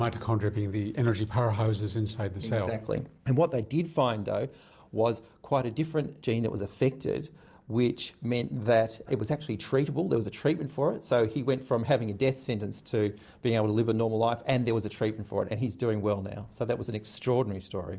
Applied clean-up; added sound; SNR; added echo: none; none; none; none.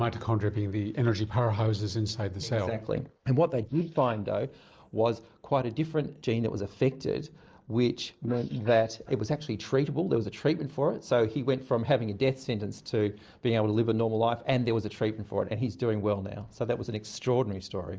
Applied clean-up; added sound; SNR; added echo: neural mask model Resemble Enhance denoiser.